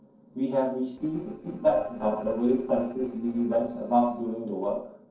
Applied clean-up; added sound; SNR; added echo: neural separator model SepFormer DNS4.